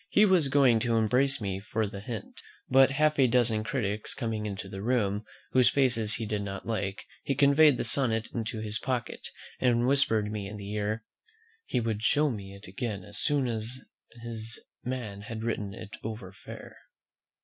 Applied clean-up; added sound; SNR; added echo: none; none; none; none.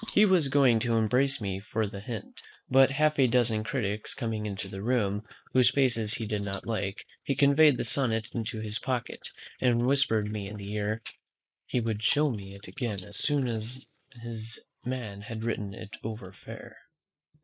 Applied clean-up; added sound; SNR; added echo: neural mask model Resemble Enhance denoiser.